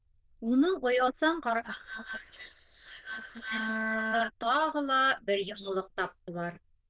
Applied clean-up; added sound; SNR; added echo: neural diffusion model UNIVERSE++.